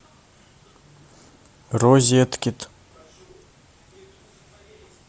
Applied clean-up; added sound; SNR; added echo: none; none; none; none.